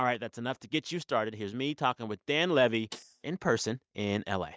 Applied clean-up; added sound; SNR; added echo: neural mask model DeepFilterNet 3.